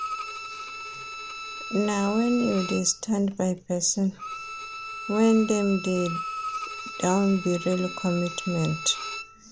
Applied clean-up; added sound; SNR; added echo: none; Bowed string instrument; 10 dB; none.